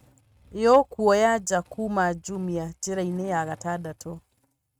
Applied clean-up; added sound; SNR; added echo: neural mask model RNNoise.